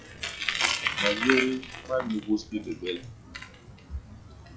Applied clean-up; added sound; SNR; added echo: classical method log-MMSE.